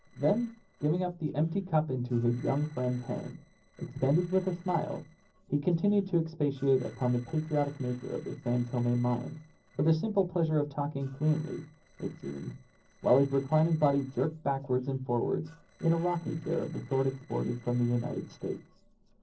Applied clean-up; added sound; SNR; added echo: neural separator model SepFormer DNS4.